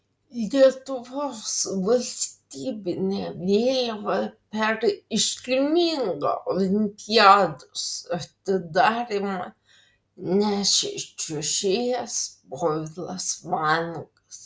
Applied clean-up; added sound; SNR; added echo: none; none; none; none.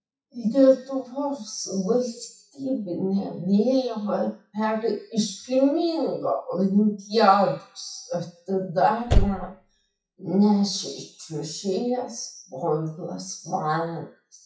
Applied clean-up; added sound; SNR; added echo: classical method WPE with log-MMSE.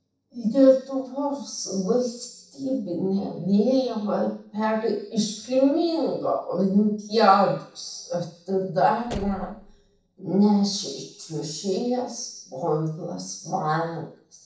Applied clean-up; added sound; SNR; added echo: neural separator model SepFormer DNS4.